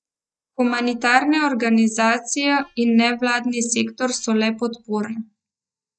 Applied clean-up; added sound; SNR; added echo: neural mask model DeepFilterNet 3.